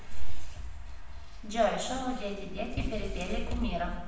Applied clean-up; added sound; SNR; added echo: none; none; none; reverberation time 1.0 s.